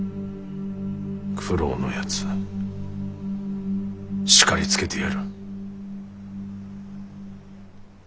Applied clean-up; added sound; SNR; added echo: none; none; none; none.